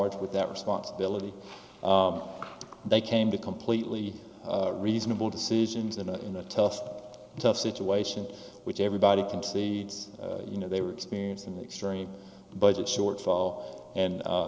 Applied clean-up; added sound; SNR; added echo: none; none; none; none.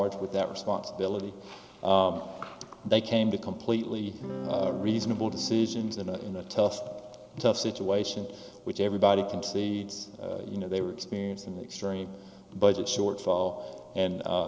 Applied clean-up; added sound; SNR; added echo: none; Electric guitar / Strum; 9 dB; none.